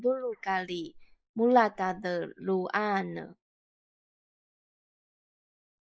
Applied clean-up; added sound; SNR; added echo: neural mask model Resemble Enhance denoiser.